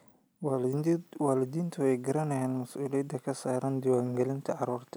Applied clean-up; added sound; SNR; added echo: none; none; none; none.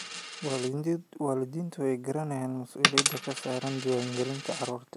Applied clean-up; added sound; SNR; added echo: none; Coin (dropping); 3 dB; none.